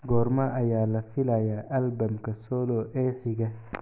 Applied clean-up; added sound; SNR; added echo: none; none; none; none.